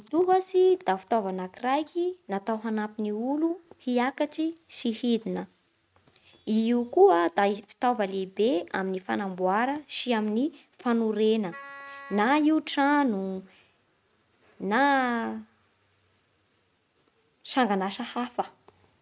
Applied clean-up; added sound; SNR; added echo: none; Wind instrument, woodwind instrument; 17 dB; none.